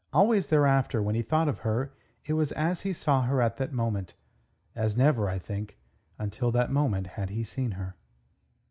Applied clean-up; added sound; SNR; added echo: none; none; none; none.